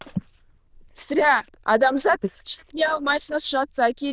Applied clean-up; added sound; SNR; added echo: neural diffusion model UNIVERSE++.